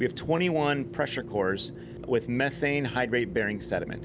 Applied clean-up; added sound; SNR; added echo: none; none; none; none.